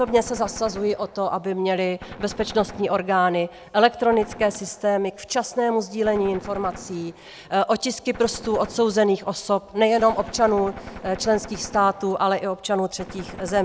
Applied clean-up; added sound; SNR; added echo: none; Gunshot, gunfire; 18 dB; none.